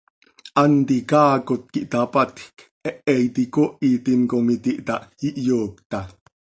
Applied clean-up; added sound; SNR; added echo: none; none; none; none.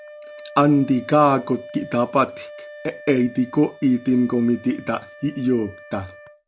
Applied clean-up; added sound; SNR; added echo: none; Wind instrument, woodwind instrument; 19 dB; none.